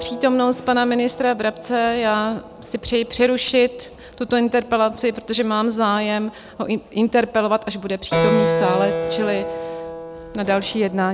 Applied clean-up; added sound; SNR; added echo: none; Keyboard (musical); 7 dB; none.